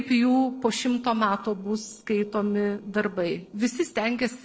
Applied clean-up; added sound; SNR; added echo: neural separator model SepFormer DNS4.